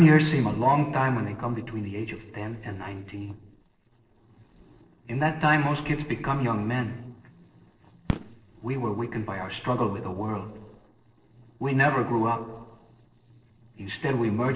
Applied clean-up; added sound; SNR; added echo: neural separator model SepFormer DNS4.